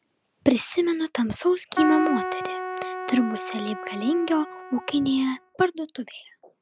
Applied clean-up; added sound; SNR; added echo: none; Keyboard (musical); 6 dB; none.